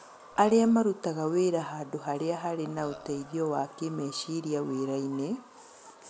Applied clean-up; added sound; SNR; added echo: none; Burping, eructation; 18 dB; none.